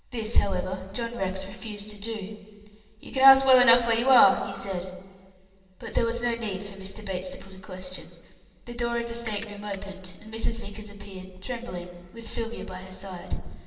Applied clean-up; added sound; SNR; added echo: none; Ratchet, pawl; 16 dB; reverberation time 2.6 s.